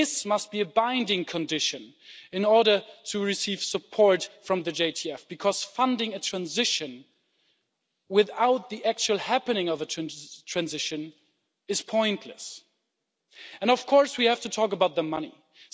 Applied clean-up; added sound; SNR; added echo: none; none; none; none.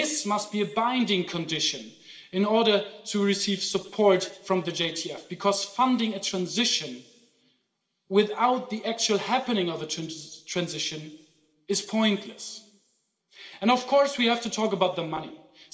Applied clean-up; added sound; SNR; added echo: none; none; none; reverberation time 1.5 s.